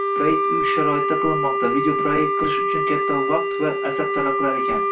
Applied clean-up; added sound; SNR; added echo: none; Wind instrument, woodwind instrument; -4 dB; reverberation time 0.2 s.